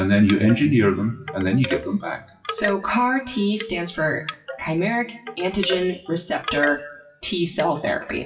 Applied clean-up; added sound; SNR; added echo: classical method WPE with log-MMSE.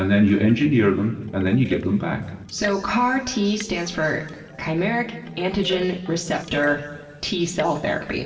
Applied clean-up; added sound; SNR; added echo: neural separator model SepFormer DNS4.